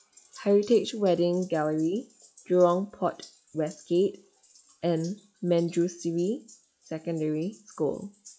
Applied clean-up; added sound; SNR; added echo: classical method log-MMSE.